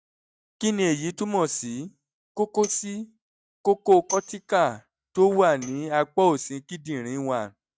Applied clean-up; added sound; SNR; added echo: neural mask model RNNoise.